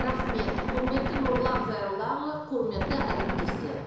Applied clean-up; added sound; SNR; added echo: none; Gunshot, gunfire; 0 dB; reverberation time 1.0 s.